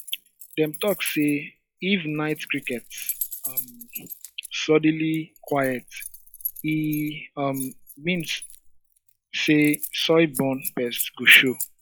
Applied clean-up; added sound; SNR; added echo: classical method log-MMSE.